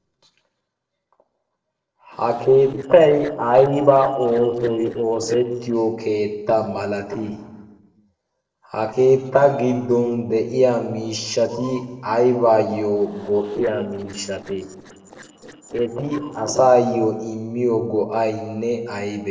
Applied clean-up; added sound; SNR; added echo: neural separator model SepFormer DNS4.